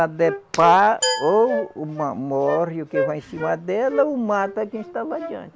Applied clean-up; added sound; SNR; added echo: none; Wind instrument, woodwind instrument + Glass; 9 dB; none.